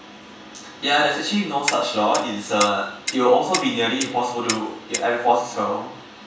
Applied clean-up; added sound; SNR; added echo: none; Clock; 9 dB; reverberation time 0.7 s.